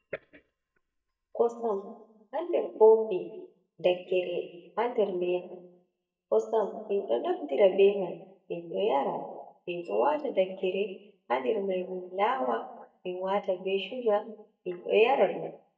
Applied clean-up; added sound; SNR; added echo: neural mask model DeepFilterNet 3.